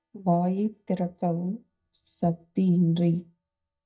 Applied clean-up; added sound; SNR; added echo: neural mask model DeepFilterNet 3.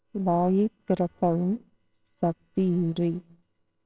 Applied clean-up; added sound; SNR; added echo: neural separator model SepFormer WHAMR!.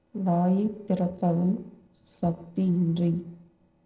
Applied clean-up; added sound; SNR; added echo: neural separator model SepFormer DNS4.